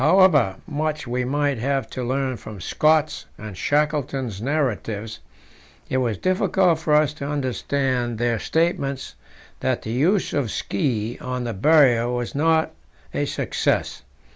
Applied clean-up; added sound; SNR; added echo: none; none; none; none.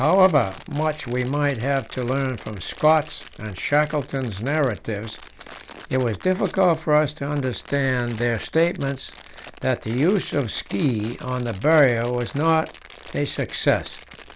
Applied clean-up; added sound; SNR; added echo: none; Crumpling, crinkling; 19 dB; none.